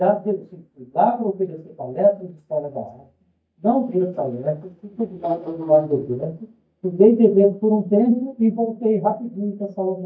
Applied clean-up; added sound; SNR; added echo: neural mask model DeepFilterNet 3.